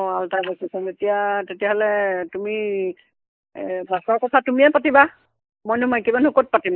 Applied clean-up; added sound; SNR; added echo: neural mask model Resemble Enhance denoiser.